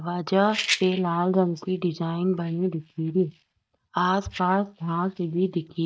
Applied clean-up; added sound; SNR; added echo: neural mask model DeepFilterNet 3.